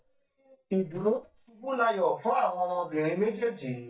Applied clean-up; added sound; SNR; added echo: neural mask model DeepFilterNet 3.